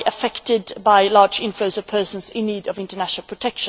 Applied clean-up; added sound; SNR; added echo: none; none; none; none.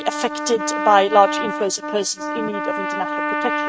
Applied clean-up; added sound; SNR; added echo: neural mask model RNNoise.